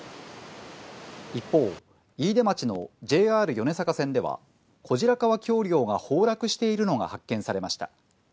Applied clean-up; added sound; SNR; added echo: none; none; none; none.